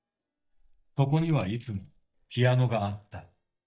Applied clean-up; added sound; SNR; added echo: neural mask model DeepFilterNet 3.